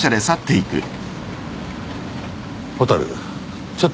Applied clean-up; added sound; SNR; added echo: none; none; none; none.